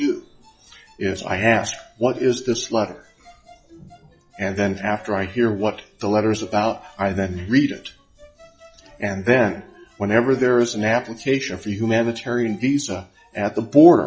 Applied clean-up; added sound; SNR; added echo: classical method log-MMSE.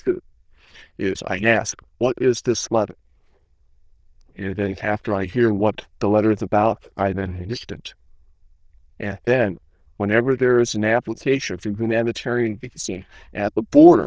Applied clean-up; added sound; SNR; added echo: neural diffusion model UNIVERSE++.